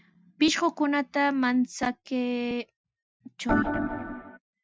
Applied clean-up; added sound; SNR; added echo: classical method Wiener filter.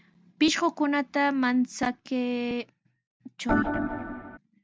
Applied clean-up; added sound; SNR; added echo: none; Organ; 0 dB; none.